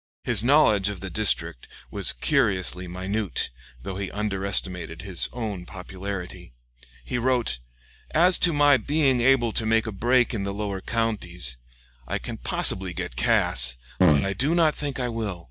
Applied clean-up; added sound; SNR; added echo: neural mask model DeepFilterNet 3.